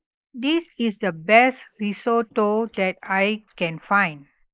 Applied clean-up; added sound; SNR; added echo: neural mask model Resemble Enhance denoiser.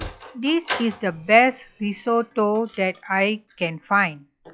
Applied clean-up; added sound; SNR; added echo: classical method log-MMSE.